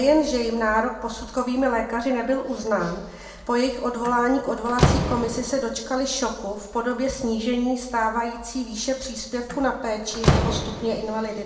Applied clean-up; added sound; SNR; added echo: none; Slam; 6 dB; reverberation time 0.7 s.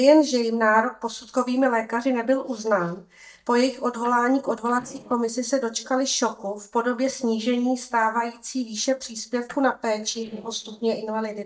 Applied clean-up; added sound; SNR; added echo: neural mask model DeepFilterNet 3.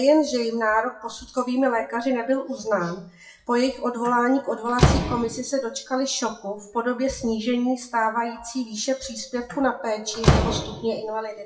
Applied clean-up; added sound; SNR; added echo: classical method WPE with log-MMSE.